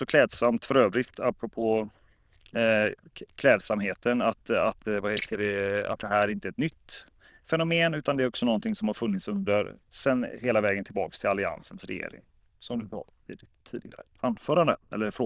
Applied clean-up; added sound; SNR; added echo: neural diffusion model UNIVERSE++.